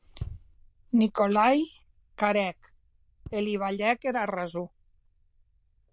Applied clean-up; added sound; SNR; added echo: neural diffusion model UNIVERSE++.